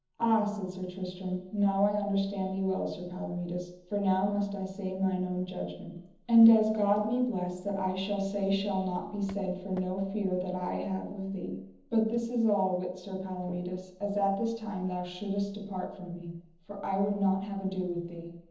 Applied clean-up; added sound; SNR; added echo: neural separator model SepFormer DNS4.